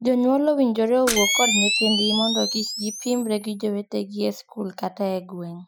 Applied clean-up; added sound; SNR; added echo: classical method Wiener filter.